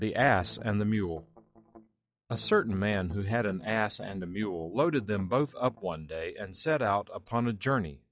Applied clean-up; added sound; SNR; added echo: classical method log-MMSE.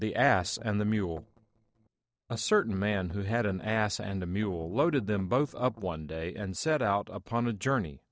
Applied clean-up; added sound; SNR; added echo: neural separator model SepFormer DNS4.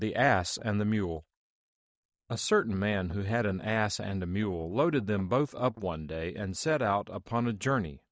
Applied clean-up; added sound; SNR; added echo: neural mask model Resemble Enhance denoiser.